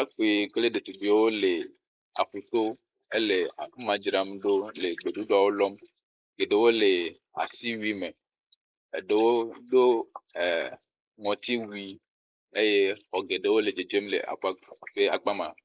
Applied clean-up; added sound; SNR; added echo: neural mask model Resemble Enhance denoiser.